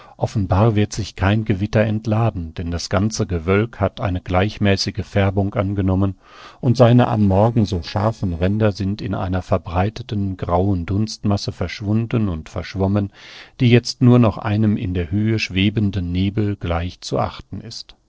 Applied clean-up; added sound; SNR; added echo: neural separator model SepFormer DNS4.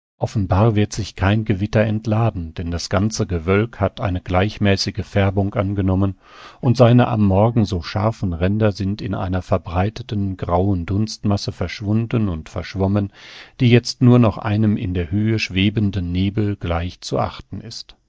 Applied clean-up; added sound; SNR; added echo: neural mask model DeepFilterNet 3.